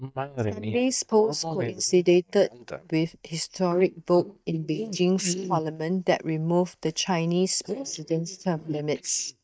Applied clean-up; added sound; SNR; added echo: neural mask model DeepFilterNet 3.